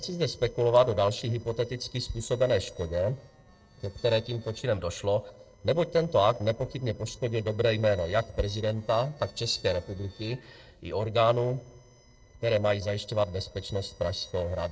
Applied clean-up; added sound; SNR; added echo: neural separator model SepFormer DNS4.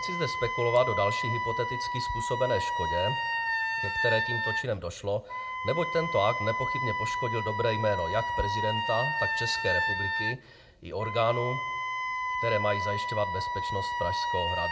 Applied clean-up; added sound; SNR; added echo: none; Wind instrument, woodwind instrument; 0 dB; reverberation time 0.6 s.